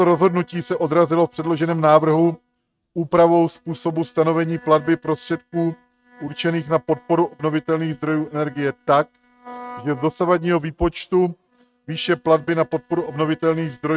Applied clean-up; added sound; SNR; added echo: neural mask model RNNoise.